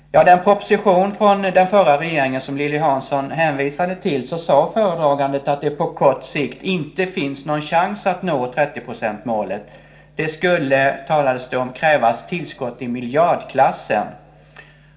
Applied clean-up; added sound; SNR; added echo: none; none; none; reverberation time 1.2 s.